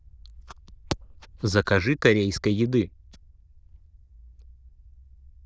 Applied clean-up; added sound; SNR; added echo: neural diffusion model UNIVERSE++.